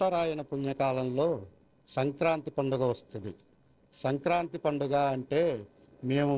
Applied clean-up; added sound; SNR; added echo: neural separator model SepFormer DNS4.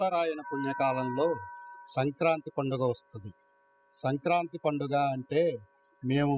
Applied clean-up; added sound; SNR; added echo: classical method spectral subtraction.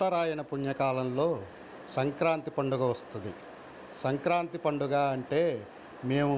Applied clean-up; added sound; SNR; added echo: none; none; none; none.